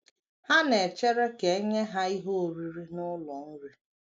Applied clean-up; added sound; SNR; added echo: none; none; none; none.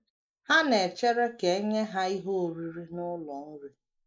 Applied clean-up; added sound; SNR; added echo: neural mask model Resemble Enhance denoiser.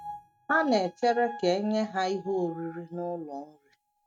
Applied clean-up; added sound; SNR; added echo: neural mask model RNNoise.